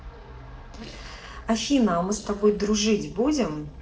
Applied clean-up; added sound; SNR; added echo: neural separator model SepFormer DNS4.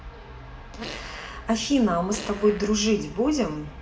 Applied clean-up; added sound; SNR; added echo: none; Fart; 16 dB; reverberation time 0.6 s.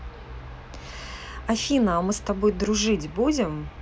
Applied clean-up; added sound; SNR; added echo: none; none; none; none.